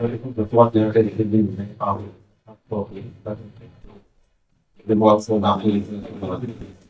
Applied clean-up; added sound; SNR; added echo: neural mask model DeepFilterNet 3.